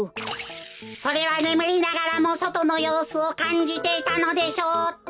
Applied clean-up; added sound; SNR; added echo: none; none; none; none.